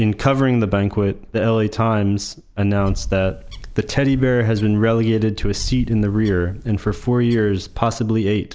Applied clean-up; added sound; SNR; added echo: none; Bird; 13 dB; none.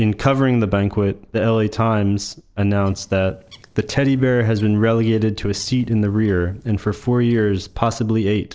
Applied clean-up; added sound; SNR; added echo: neural separator model SepFormer DNS4.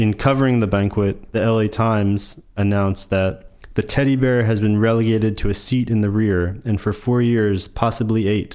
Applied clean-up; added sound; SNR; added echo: none; none; none; none.